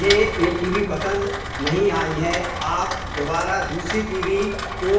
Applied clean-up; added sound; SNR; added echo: none; Rain; 5 dB; reverberation time 0.9 s.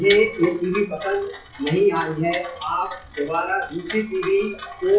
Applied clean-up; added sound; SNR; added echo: classical method WPE with log-MMSE.